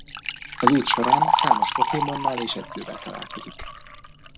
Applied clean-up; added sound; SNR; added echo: none; Liquid; -4 dB; none.